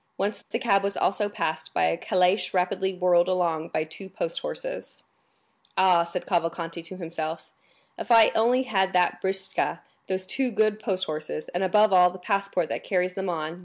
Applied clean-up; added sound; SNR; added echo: none; none; none; none.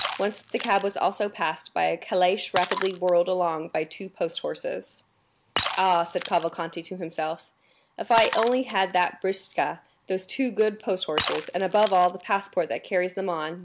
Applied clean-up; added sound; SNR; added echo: none; Shatter; 12 dB; none.